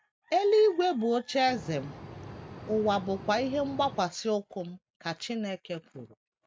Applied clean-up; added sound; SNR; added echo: none; Boat, Water vehicle; 14 dB; none.